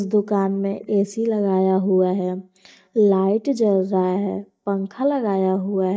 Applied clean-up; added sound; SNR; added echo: neural mask model DeepFilterNet 3.